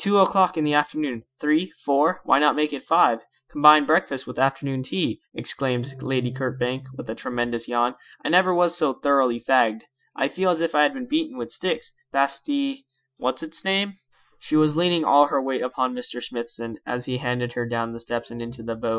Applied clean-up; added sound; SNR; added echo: classical method Wiener filter.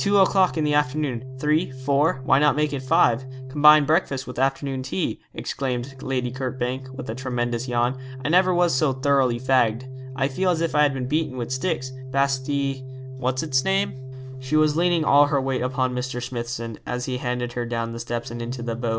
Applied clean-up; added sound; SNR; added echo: none; Organ; 12 dB; none.